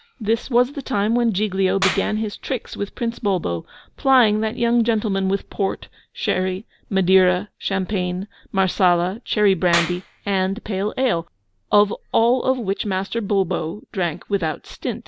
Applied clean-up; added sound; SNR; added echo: none; Clapping; 13 dB; none.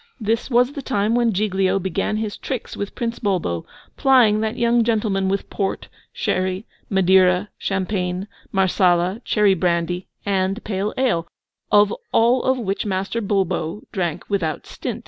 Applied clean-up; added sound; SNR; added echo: none; none; none; none.